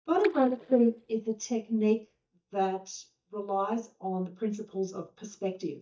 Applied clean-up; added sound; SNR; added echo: neural mask model DeepFilterNet 3.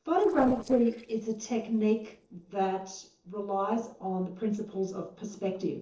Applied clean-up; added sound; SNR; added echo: neural separator model SepFormer DNS4.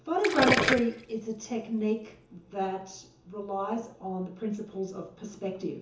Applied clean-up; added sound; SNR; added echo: none; Gurgling; 1 dB; reverberation time 0.7 s.